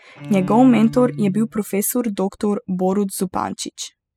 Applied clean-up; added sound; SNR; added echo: classical method spectral subtraction.